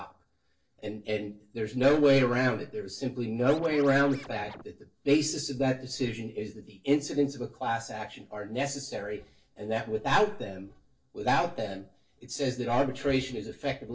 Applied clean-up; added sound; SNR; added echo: neural separator model SepFormer DNS4.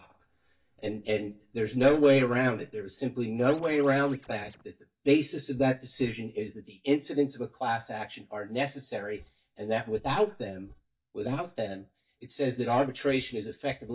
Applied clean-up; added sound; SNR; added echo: neural mask model DeepFilterNet 3.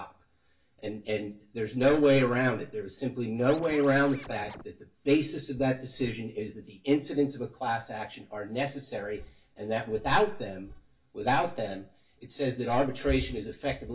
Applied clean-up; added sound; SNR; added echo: none; Scratching (performance technique); 16 dB; reverberation time 0.2 s.